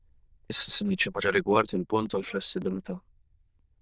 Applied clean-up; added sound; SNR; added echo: neural diffusion model UNIVERSE++.